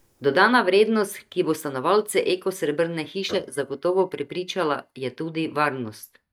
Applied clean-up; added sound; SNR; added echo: neural mask model DeepFilterNet 3.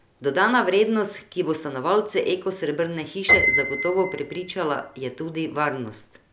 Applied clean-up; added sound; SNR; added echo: none; Piano; 5 dB; none.